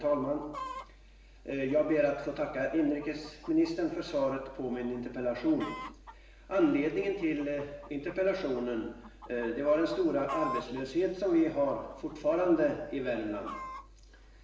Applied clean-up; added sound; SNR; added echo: none; Chicken, rooster; 16 dB; reverberation time 0.9 s.